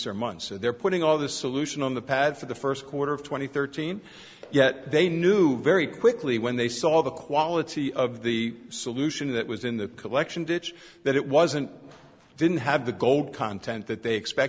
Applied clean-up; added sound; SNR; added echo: none; none; none; none.